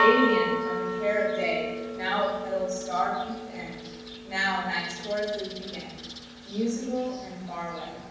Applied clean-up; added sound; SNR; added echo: none; Church bell; 3 dB; reverberation time 1.1 s.